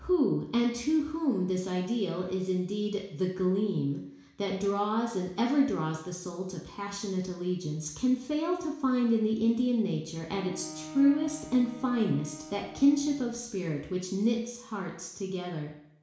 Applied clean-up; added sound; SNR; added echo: none; Bowed string instrument; 16 dB; reverberation time 0.7 s.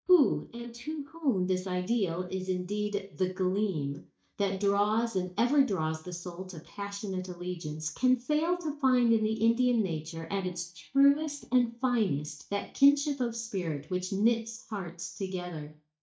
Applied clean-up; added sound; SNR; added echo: neural mask model DeepFilterNet 3.